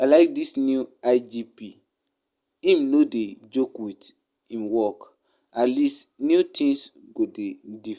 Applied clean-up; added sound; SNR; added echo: none; none; none; none.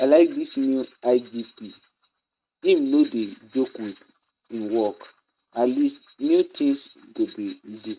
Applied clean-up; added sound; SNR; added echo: neural mask model RNNoise.